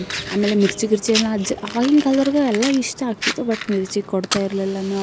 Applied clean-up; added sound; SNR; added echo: none; Fire; 10 dB; none.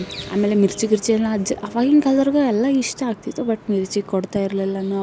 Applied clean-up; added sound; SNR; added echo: none; none; none; none.